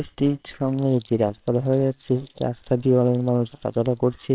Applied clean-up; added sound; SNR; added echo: neural separator model SepFormer WHAMR!.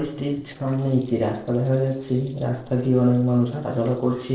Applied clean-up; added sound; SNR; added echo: neural separator model SepFormer DNS4.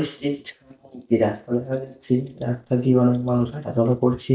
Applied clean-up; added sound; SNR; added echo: neural mask model DeepFilterNet 3.